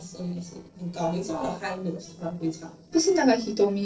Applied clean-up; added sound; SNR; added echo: neural separator model SepFormer DNS4.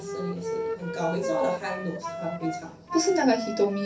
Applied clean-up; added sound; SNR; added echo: none; Wind instrument, woodwind instrument; 5 dB; reverberation time 0.3 s.